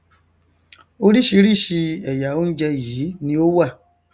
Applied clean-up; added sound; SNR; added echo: none; none; none; none.